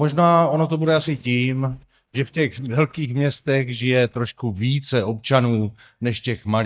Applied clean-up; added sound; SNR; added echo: neural mask model DeepFilterNet 3.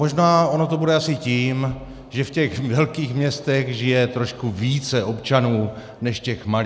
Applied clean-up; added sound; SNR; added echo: none; none; none; none.